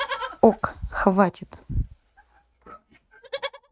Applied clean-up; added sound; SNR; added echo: neural mask model RNNoise.